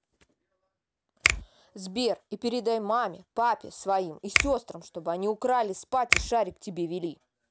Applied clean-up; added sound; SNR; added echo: none; Finger snapping; 3 dB; none.